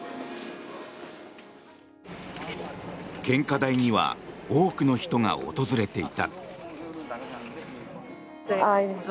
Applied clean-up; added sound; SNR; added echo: none; Harp; 19 dB; none.